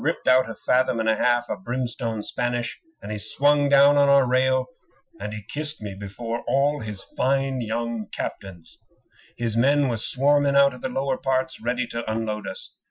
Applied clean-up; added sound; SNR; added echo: classical method Wiener filter.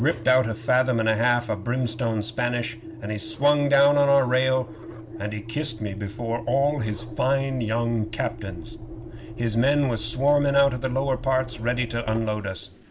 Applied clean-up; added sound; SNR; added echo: none; Engine; 13 dB; none.